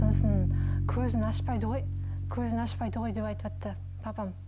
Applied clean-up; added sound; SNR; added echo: none; Bass guitar; -4 dB; none.